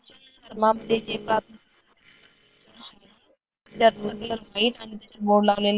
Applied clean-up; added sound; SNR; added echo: neural separator model SepFormer WHAM!.